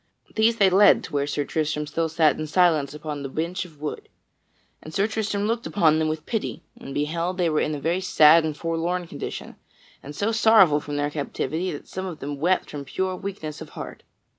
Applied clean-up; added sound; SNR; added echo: none; none; none; none.